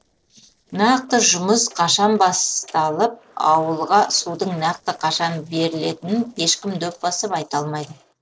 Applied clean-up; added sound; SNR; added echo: neural separator model SepFormer DNS4.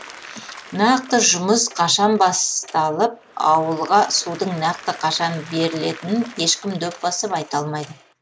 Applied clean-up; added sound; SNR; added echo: none; Coin (dropping) + Applause / Crowd; 20 dB; none.